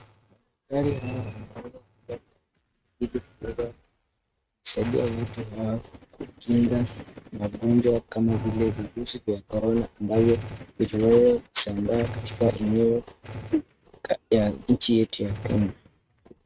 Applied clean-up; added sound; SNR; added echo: neural mask model RNNoise.